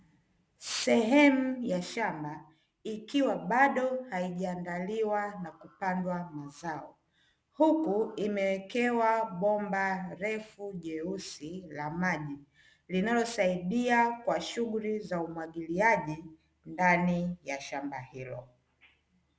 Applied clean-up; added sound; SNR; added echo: none; none; none; none.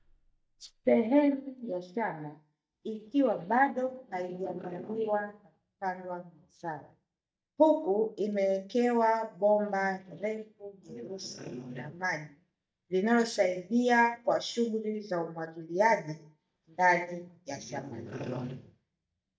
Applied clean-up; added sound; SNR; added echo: neural mask model DeepFilterNet 3.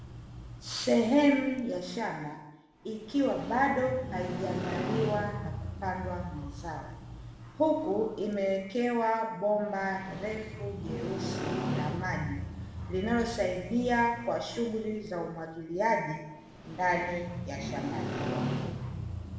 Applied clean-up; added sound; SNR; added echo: none; Motorcycle; 7 dB; reverberation time 1.0 s.